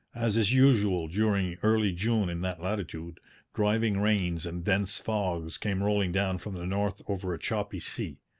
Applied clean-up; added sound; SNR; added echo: none; none; none; none.